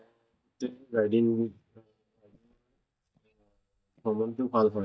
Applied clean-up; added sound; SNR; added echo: neural mask model DeepFilterNet 3.